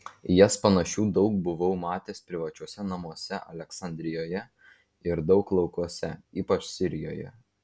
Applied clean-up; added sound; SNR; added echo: none; none; none; none.